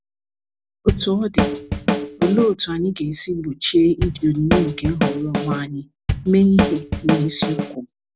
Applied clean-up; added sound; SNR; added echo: none; Drum / Drum kit; 2 dB; none.